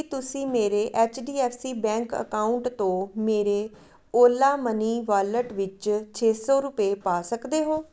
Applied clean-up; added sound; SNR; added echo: none; none; none; none.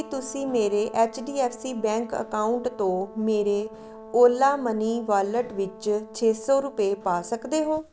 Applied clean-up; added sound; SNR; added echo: none; Brass instrument; 18 dB; none.